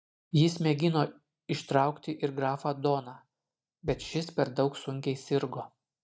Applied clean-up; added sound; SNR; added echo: neural mask model DeepFilterNet 3.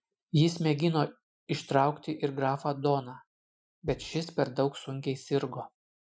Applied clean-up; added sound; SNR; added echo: classical method Wiener filter.